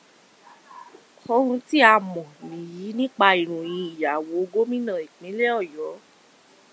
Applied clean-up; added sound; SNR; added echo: none; none; none; none.